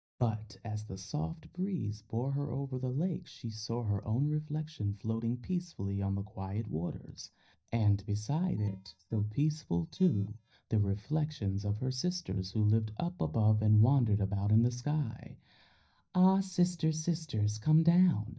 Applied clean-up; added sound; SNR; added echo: neural mask model DeepFilterNet 3.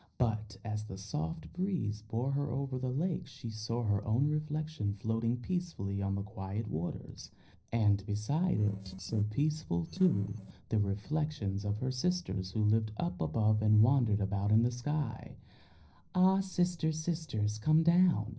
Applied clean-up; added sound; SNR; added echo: neural separator model SepFormer DNS4.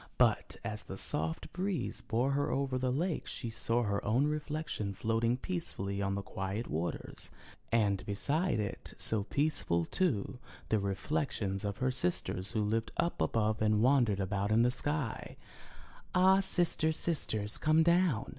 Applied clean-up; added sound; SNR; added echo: none; none; none; none.